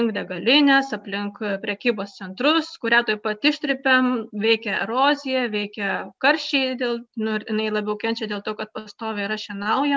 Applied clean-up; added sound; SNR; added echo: none; none; none; none.